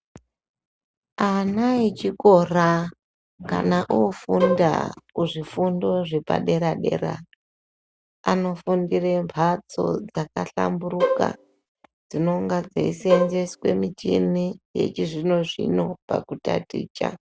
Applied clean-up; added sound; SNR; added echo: none; Bowed string instrument; 2 dB; none.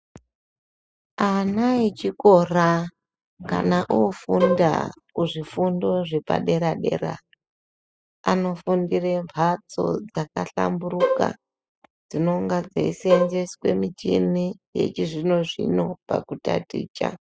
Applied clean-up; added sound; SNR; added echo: classical method spectral subtraction.